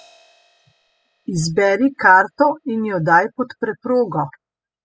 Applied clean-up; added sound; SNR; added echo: classical method spectral subtraction.